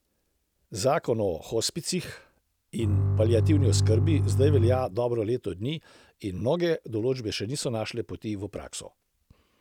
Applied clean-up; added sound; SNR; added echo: none; Bowed string instrument; -5 dB; none.